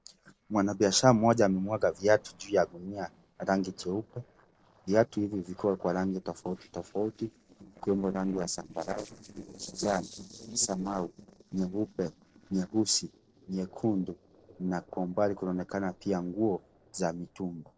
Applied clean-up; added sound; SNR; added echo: neural separator model SepFormer DNS4.